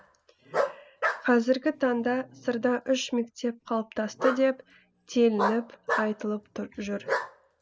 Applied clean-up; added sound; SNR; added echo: none; Bark; 6 dB; none.